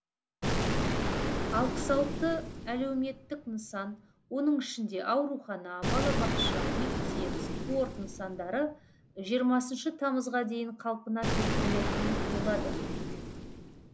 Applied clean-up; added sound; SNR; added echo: none; Explosion; 0 dB; none.